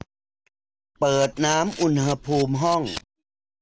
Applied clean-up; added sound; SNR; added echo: none; Camera; 14 dB; none.